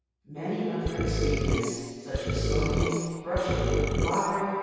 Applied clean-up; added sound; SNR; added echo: none; Burping, eructation; -3 dB; reverberation time 2.2 s.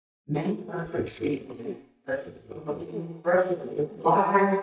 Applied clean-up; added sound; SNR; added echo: neural mask model DeepFilterNet 3.